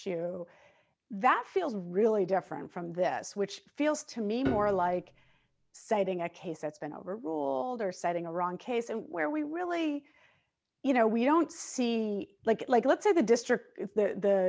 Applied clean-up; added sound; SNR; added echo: none; Piano; 10 dB; none.